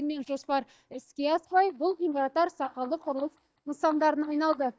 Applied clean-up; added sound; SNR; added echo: neural mask model DeepFilterNet 3.